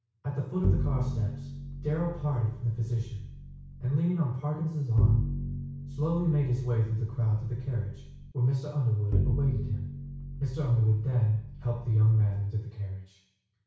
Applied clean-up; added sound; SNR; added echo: none; Bowed string instrument; 4 dB; reverberation time 0.6 s.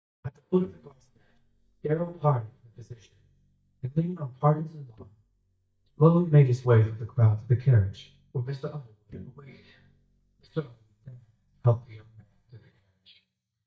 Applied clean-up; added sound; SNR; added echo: neural mask model DeepFilterNet 3.